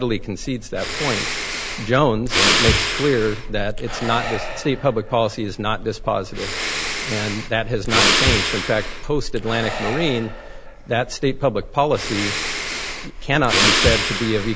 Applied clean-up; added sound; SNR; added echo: none; Breathing; 1 dB; none.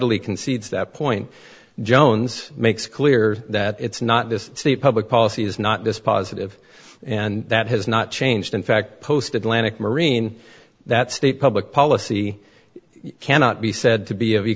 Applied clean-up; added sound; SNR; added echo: none; none; none; none.